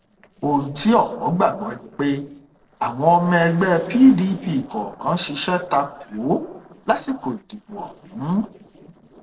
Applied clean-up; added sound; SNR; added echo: neural separator model SepFormer DNS4.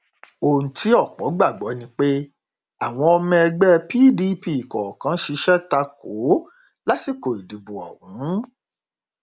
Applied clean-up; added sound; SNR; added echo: none; none; none; none.